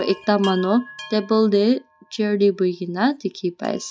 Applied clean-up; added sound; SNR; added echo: none; Chime; 20 dB; none.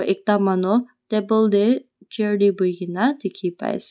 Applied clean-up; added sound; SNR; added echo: none; none; none; none.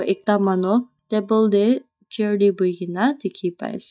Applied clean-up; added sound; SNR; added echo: neural mask model DeepFilterNet 3.